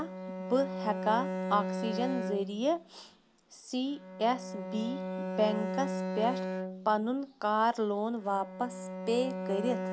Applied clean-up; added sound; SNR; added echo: none; Bowed string instrument; 5 dB; none.